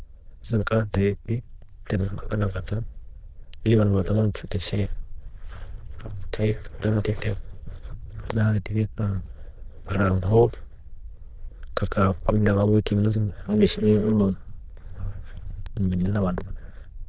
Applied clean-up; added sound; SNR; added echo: neural diffusion model UNIVERSE++.